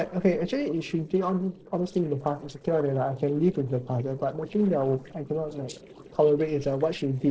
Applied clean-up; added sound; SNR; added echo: neural separator model SepFormer DNS4.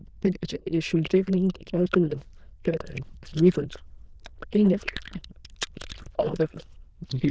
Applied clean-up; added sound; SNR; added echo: neural diffusion model UNIVERSE++.